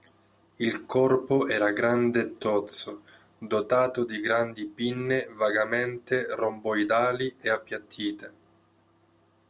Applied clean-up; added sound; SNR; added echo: none; none; none; none.